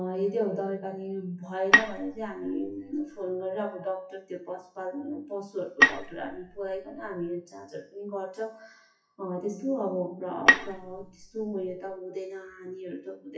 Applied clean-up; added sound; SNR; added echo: classical method WPE with log-MMSE.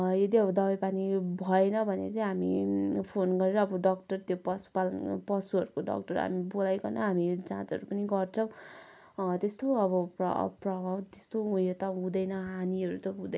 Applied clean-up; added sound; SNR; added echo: none; none; none; none.